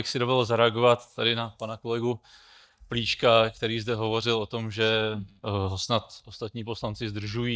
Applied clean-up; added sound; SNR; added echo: neural mask model DeepFilterNet 3.